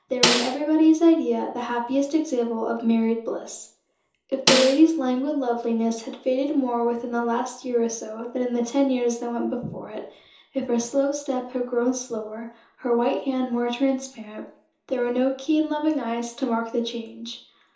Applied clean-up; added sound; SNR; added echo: none; Snare drum; 0 dB; reverberation time 0.6 s.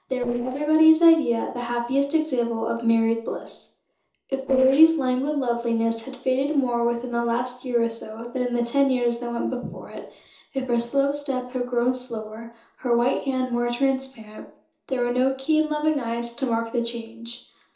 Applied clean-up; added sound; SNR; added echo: neural separator model SepFormer DNS4.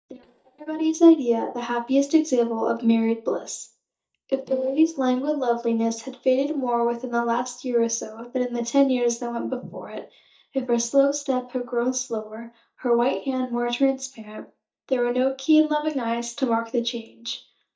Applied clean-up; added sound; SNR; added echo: neural mask model DeepFilterNet 3.